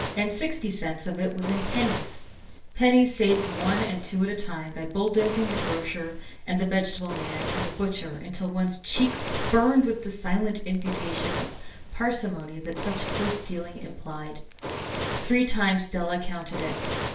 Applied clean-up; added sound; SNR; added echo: none; Fire; 8 dB; reverberation time 0.4 s.